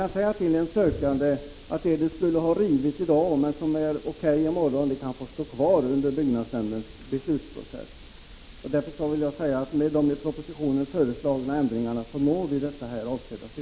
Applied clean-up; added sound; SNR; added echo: none; none; none; none.